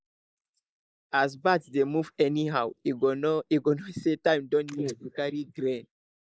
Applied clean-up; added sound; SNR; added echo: neural mask model Resemble Enhance denoiser.